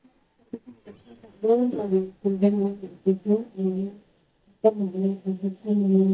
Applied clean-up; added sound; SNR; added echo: neural mask model DeepFilterNet 3.